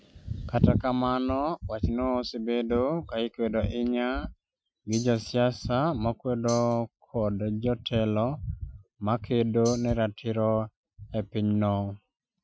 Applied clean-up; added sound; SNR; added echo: classical method Wiener filter.